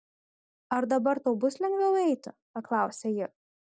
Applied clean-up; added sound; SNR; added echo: none; none; none; none.